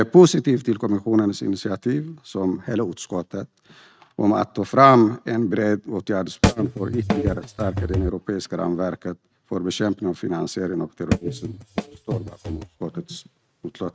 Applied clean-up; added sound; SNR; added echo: neural mask model RNNoise.